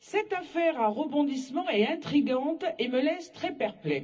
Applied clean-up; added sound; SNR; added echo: none; none; none; reverberation time 0.4 s.